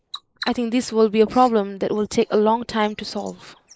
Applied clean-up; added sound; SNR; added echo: neural mask model Resemble Enhance denoiser.